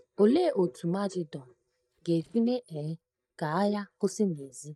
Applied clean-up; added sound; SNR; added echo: neural mask model DeepFilterNet 3.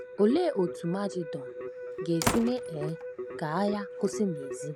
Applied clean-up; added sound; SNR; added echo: none; Slam + Keyboard (musical); 6 dB; none.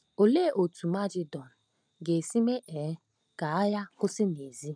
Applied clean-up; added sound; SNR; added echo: none; none; none; none.